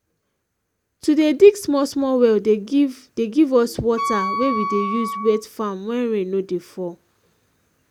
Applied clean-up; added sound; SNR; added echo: none; Wind instrument, woodwind instrument; 6 dB; none.